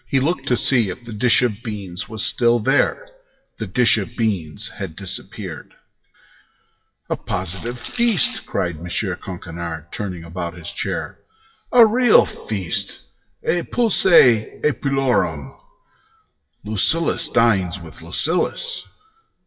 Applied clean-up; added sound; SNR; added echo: classical method WPE with log-MMSE.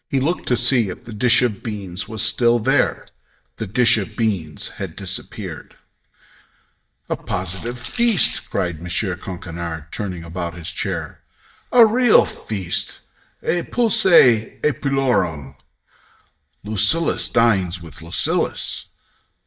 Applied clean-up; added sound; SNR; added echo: neural mask model DeepFilterNet 3.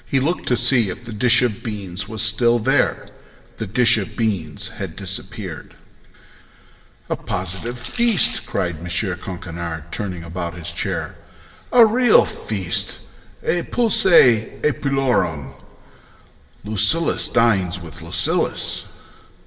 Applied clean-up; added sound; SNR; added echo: none; Rattle / Rattle (instrument); 14 dB; reverberation time 1.9 s.